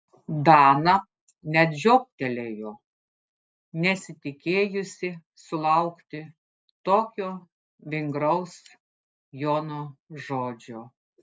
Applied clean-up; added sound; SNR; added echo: none; none; none; none.